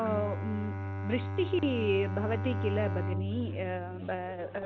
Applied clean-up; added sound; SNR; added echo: none; Bowed string instrument; 2 dB; none.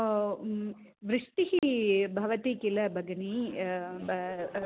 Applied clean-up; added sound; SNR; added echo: none; none; none; none.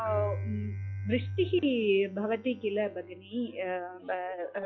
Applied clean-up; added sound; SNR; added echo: classical method log-MMSE.